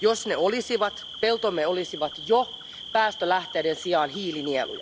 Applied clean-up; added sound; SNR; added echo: none; Cricket; 13 dB; none.